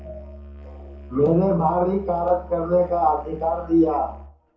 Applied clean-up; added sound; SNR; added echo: none; Musical instrument; 17 dB; reverberation time 0.7 s.